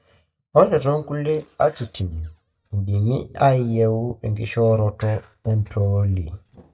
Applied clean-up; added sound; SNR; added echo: neural mask model DeepFilterNet 3.